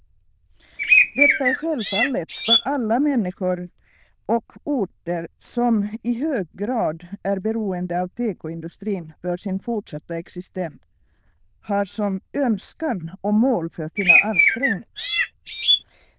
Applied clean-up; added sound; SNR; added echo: neural diffusion model UNIVERSE++.